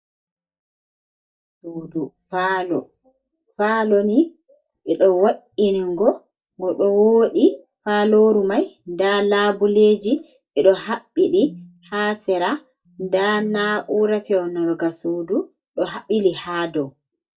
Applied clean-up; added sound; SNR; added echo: neural mask model DeepFilterNet 3.